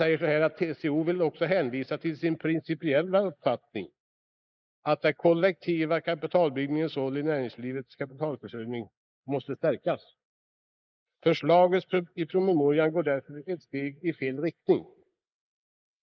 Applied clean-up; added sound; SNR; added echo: neural mask model Resemble Enhance denoiser.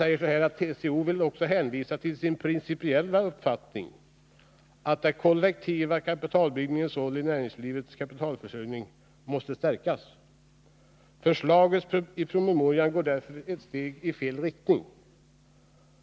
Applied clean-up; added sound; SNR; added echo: none; none; none; none.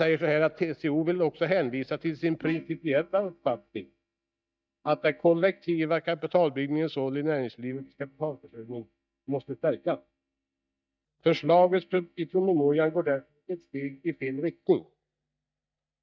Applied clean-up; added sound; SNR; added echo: neural mask model DeepFilterNet 3.